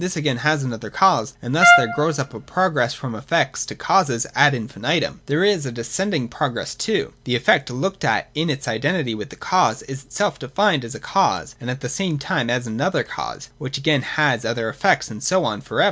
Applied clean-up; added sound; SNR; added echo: none; Trumpet; -4 dB; none.